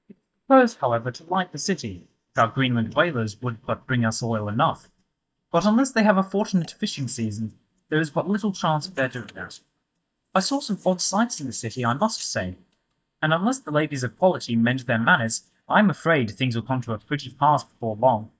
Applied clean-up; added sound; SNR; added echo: neural mask model DeepFilterNet 3.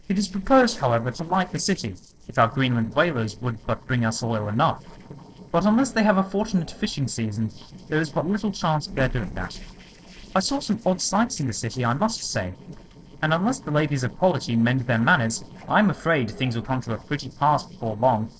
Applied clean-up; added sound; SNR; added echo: neural separator model SepFormer DNS4.